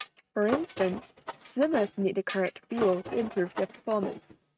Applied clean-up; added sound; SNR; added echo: neural mask model RNNoise.